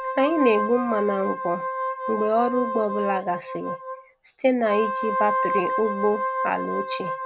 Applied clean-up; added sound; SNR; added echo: none; Wind instrument, woodwind instrument; 3 dB; none.